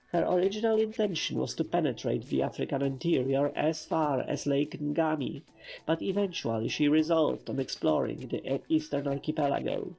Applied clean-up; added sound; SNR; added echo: neural separator model SepFormer DNS4.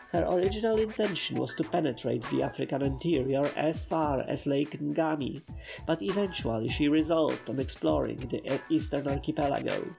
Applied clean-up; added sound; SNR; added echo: none; Scratching (performance technique); 13 dB; none.